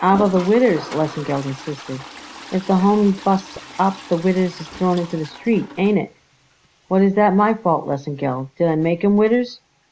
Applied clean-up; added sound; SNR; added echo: none; Toilet flush; 19 dB; none.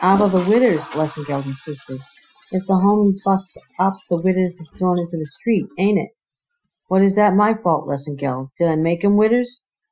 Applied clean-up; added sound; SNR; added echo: classical method Wiener filter.